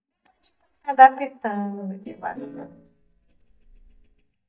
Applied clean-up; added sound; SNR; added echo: neural mask model DeepFilterNet 3.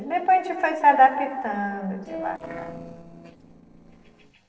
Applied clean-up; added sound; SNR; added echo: neural separator model SepFormer DNS4.